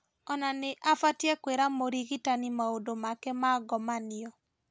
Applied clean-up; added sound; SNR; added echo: none; none; none; none.